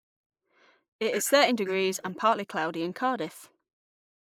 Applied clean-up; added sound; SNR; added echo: neural mask model Resemble Enhance denoiser.